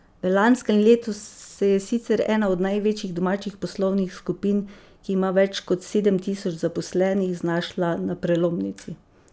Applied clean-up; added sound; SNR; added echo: none; none; none; none.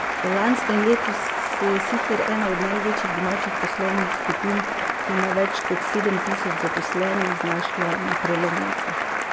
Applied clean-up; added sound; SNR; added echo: none; Applause; -1 dB; none.